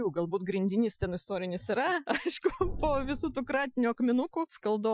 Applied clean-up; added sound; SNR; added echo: classical method Wiener filter.